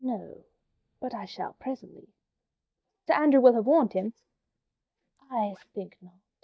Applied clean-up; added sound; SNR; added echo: neural mask model DeepFilterNet 3.